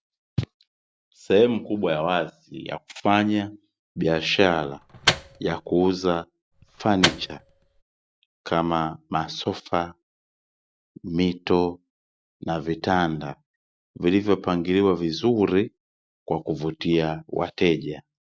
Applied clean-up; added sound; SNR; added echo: none; Microwave oven; 4 dB; none.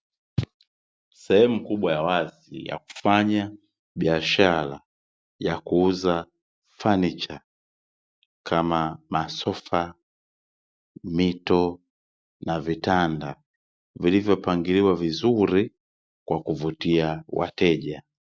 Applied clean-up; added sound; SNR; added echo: none; none; none; none.